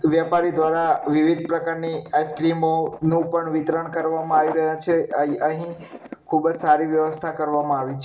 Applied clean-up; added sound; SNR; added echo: none; Writing; 18 dB; reverberation time 0.2 s.